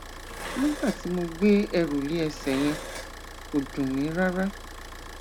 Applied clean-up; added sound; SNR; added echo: none; Idling / Car + Dishes, pots, and pans; 11 dB; none.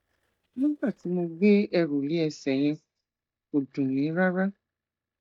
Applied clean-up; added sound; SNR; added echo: neural mask model DeepFilterNet 3.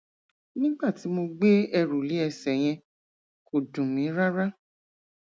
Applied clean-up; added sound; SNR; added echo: none; none; none; none.